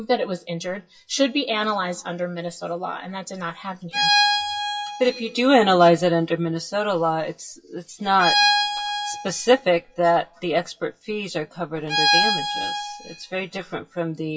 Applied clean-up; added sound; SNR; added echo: classical method WPE with log-MMSE.